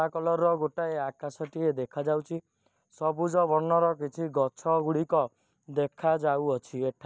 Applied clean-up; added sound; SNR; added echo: none; none; none; none.